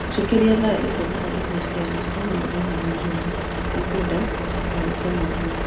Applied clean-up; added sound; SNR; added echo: none; Truck; 1 dB; reverberation time 2.3 s.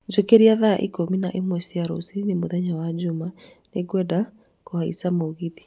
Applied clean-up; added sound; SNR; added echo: none; none; none; none.